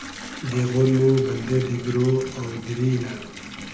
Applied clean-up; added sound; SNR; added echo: none; Bathtub (filling or washing) / Water tap, faucet; 13 dB; reverberation time 0.8 s.